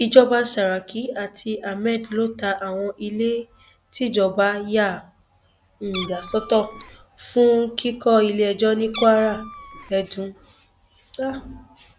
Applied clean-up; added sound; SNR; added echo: none; Meow; 14 dB; none.